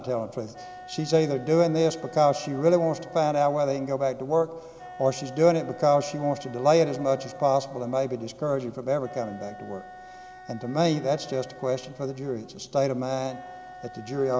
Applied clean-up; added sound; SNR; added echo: none; Wind instrument, woodwind instrument; 20 dB; none.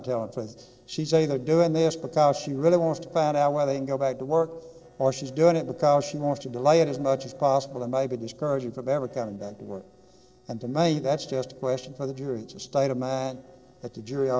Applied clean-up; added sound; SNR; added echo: neural separator model SepFormer DNS4.